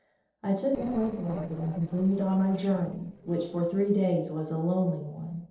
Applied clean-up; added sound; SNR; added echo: neural separator model SepFormer DNS4.